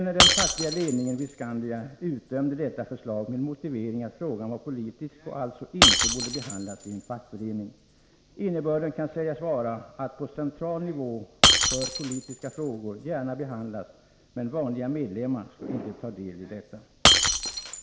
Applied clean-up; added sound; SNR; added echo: none; Shatter; -3 dB; none.